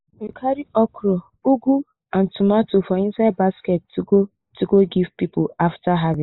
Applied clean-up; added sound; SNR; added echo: neural mask model Resemble Enhance denoiser.